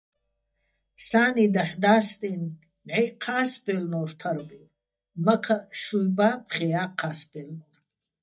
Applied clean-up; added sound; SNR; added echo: neural mask model DeepFilterNet 3.